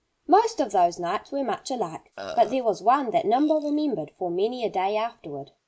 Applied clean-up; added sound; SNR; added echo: neural mask model Resemble Enhance denoiser.